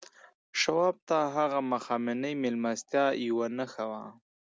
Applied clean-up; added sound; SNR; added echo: none; none; none; none.